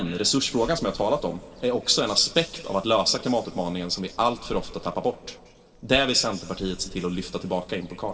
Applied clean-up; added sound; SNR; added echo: none; Bird; 18 dB; reverberation time 2.8 s.